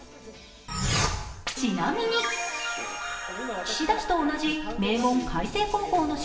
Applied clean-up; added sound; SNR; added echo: none; Fart; 14 dB; reverberation time 1.0 s.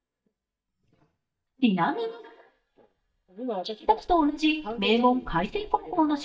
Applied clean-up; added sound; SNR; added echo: neural mask model DeepFilterNet 3.